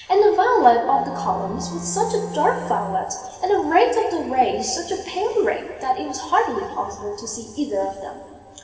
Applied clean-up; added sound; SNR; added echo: none; Bowed string instrument; 12 dB; reverberation time 2.3 s.